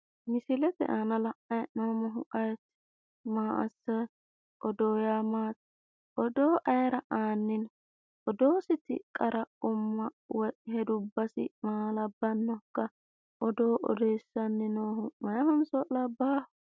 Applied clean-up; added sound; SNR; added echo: none; none; none; none.